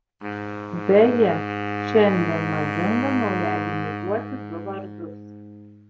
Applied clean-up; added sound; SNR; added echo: none; Wind instrument, woodwind instrument; 5 dB; none.